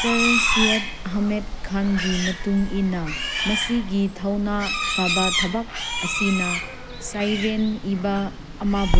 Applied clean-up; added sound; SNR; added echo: none; Water + Livestock, farm animals, working animals; 0 dB; none.